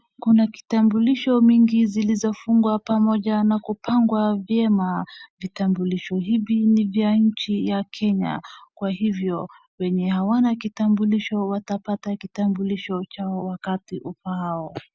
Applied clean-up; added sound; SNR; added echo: none; none; none; none.